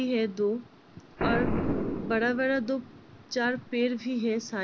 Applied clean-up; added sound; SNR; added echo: none; Boom; 5 dB; none.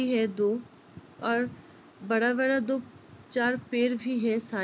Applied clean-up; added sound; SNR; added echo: none; none; none; none.